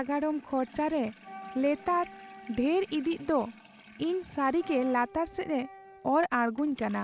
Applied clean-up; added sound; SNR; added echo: none; Wind instrument, woodwind instrument + Sink (filling or washing) / Water tap, faucet; 19 dB; none.